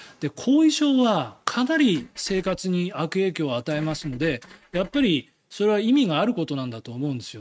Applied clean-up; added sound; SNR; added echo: neural mask model RNNoise.